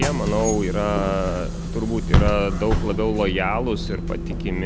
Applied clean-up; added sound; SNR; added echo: none; Bus / Engine; 0 dB; none.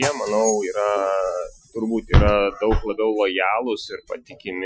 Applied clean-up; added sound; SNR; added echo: classical method Wiener filter.